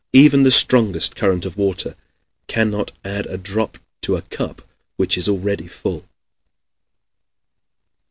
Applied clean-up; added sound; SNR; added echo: none; none; none; none.